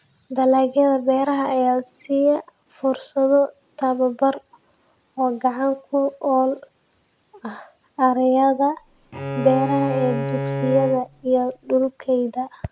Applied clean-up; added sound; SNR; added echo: none; Bowed string instrument; 6 dB; none.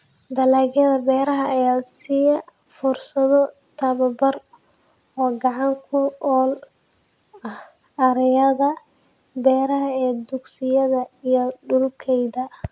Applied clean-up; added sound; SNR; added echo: none; none; none; none.